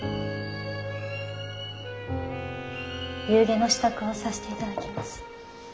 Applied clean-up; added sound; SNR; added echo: none; Wind instrument, woodwind instrument; 13 dB; none.